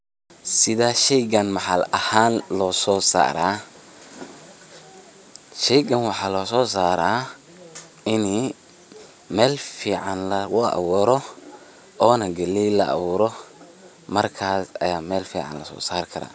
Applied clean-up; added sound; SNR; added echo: none; none; none; none.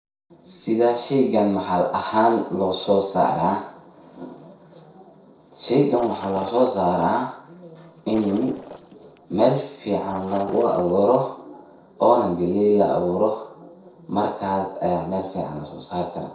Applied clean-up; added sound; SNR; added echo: neural separator model SepFormer DNS4.